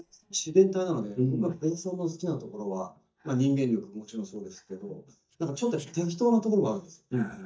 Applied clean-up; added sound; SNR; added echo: neural mask model DeepFilterNet 3.